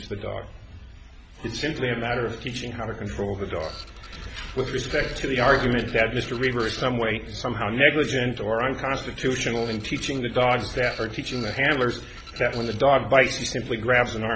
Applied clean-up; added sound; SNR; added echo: none; Printer; 18 dB; none.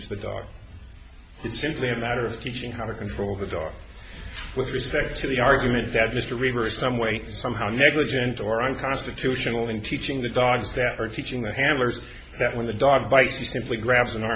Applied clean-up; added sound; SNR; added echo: none; none; none; none.